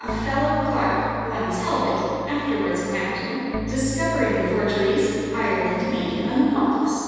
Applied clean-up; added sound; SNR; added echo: none; Organ; 10 dB; reverberation time 2.1 s.